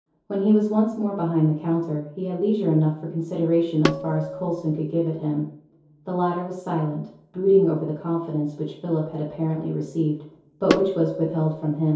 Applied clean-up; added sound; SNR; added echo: none; Tabla; 5 dB; reverberation time 0.6 s.